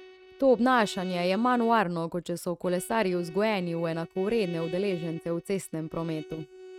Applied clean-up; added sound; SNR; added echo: neural mask model RNNoise.